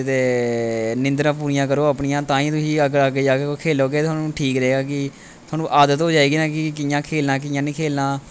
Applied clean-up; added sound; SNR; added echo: none; none; none; none.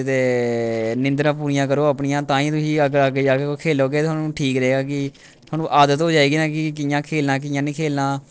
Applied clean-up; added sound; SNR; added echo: neural separator model SepFormer DNS4.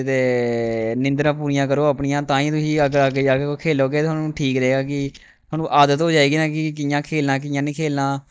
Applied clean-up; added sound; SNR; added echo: neural mask model DeepFilterNet 3.